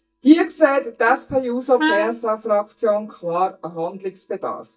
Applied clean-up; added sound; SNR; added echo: neural mask model DeepFilterNet 3.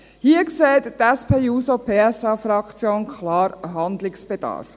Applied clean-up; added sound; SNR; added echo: none; none; none; none.